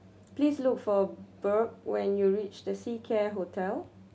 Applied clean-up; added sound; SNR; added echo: none; none; none; none.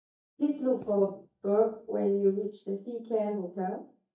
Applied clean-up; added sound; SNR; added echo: neural mask model DeepFilterNet 3.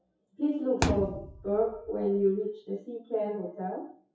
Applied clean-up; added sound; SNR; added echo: classical method WPE with log-MMSE.